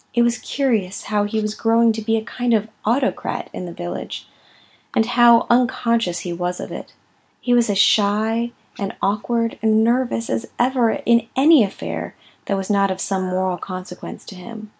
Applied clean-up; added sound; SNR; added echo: none; none; none; none.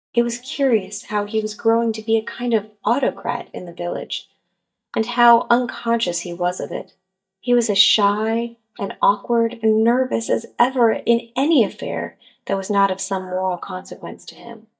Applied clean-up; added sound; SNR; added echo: neural mask model DeepFilterNet 3.